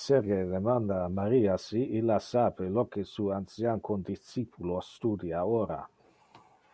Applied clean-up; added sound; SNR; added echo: none; none; none; none.